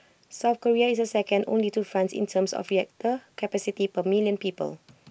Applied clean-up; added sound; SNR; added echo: none; none; none; none.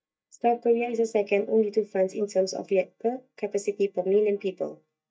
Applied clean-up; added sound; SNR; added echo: neural mask model DeepFilterNet 3.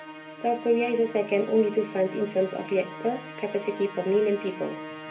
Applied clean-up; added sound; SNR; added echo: none; Musical instrument; 13 dB; reverberation time 0.3 s.